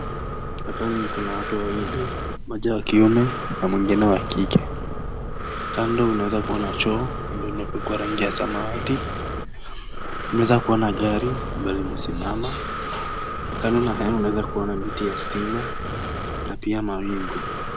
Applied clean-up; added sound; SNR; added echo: none; Breathing; 4 dB; none.